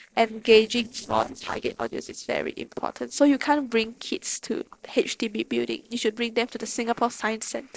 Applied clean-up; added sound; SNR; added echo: neural separator model SepFormer DNS4.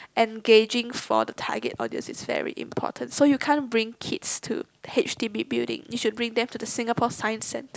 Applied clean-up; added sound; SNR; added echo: none; none; none; none.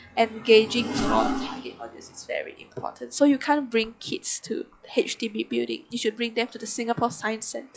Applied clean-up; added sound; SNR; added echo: classical method log-MMSE.